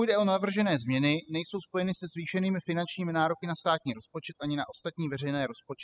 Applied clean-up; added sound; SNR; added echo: classical method spectral subtraction.